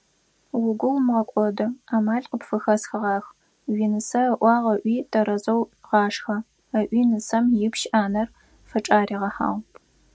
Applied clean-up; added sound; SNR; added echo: none; none; none; none.